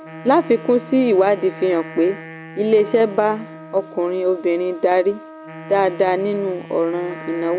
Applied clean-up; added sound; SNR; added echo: none; Wind instrument, woodwind instrument + Trumpet; 16 dB; none.